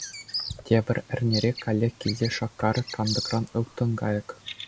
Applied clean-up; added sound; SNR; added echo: none; Bird vocalization, bird call, bird song; 11 dB; none.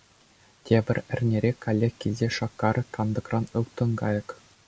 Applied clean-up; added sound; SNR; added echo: none; none; none; none.